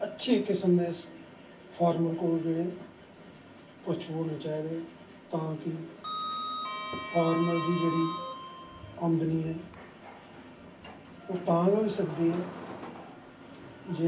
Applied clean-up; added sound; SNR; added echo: none; Sliding door; 11 dB; reverberation time 0.3 s.